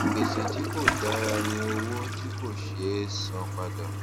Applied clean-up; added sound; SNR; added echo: none; Toilet flush; -4 dB; none.